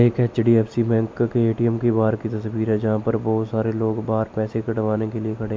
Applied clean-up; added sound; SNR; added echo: none; none; none; none.